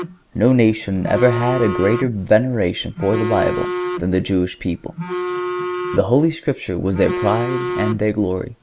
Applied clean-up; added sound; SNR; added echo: none; Telephone; 7 dB; none.